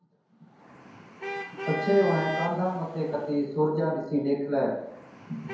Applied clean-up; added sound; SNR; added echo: none; Traffic noise, roadway noise / Vehicle horn, car horn, honking; 11 dB; reverberation time 0.9 s.